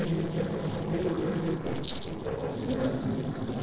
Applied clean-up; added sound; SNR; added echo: neural separator model SepFormer DNS4.